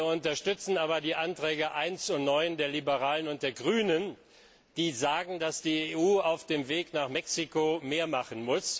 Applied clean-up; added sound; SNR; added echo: none; none; none; none.